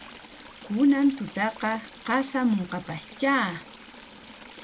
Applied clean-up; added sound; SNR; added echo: none; Stream / Trickle, dribble; 17 dB; none.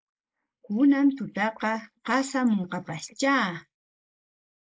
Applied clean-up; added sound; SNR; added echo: neural mask model Resemble Enhance denoiser.